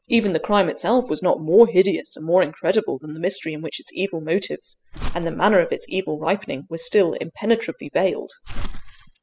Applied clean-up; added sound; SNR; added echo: classical method spectral subtraction.